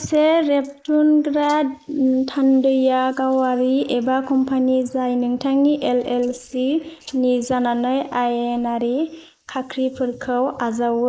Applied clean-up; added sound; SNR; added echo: neural mask model Resemble Enhance denoiser.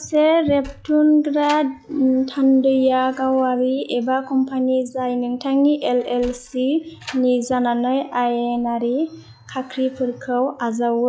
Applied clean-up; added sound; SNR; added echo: classical method log-MMSE.